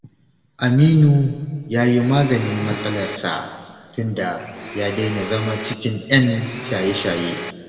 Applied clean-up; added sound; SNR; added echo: none; Domestic sounds, home sounds; 11 dB; reverberation time 1.8 s.